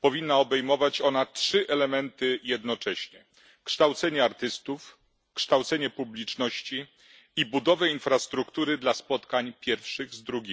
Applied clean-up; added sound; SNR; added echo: none; none; none; none.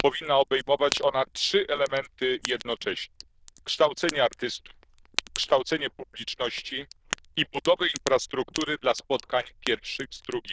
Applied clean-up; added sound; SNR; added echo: neural diffusion model UNIVERSE++.